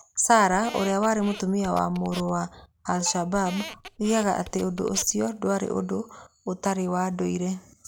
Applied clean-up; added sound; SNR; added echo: none; Squeak; 15 dB; none.